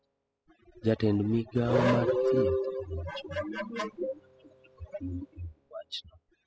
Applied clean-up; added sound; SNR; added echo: classical method spectral subtraction.